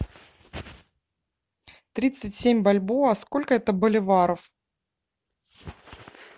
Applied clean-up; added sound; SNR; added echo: none; none; none; none.